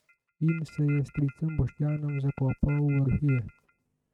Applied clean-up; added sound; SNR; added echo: neural mask model RNNoise.